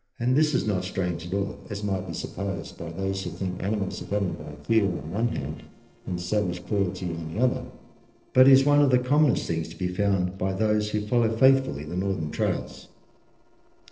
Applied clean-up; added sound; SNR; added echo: neural separator model SepFormer DNS4.